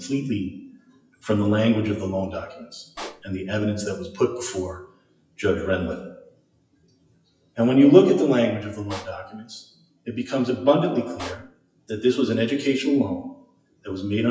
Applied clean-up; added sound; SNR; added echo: classical method WPE with log-MMSE.